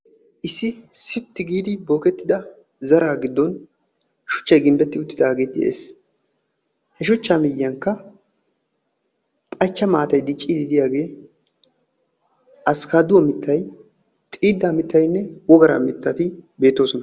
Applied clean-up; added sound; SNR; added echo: none; none; none; none.